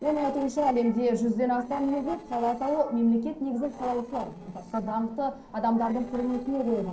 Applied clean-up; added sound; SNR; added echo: neural separator model SepFormer DNS4.